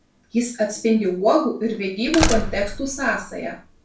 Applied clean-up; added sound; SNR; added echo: none; Slam; 6 dB; reverberation time 0.3 s.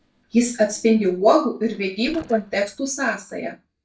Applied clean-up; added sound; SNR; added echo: neural mask model DeepFilterNet 3.